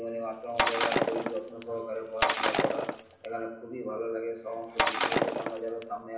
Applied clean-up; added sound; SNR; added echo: none; Shatter; -5 dB; reverberation time 0.8 s.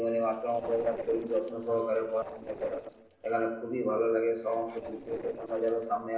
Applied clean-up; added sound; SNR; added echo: neural separator model SepFormer DNS4.